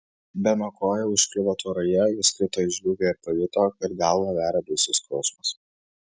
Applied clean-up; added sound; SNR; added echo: none; none; none; none.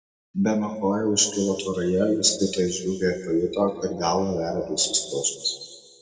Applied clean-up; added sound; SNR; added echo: none; none; none; reverberation time 1.5 s.